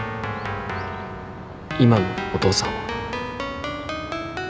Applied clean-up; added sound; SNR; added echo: none; Keyboard (musical); 4 dB; none.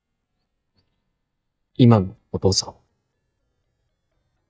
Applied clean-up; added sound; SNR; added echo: neural mask model DeepFilterNet 3.